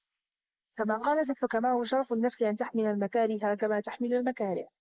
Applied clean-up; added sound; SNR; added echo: neural mask model Resemble Enhance denoiser.